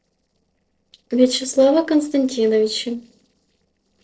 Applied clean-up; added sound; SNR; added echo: neural separator model SepFormer DNS4.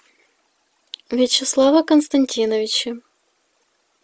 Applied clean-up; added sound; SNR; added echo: none; none; none; none.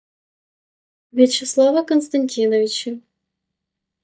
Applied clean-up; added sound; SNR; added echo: neural mask model DeepFilterNet 3.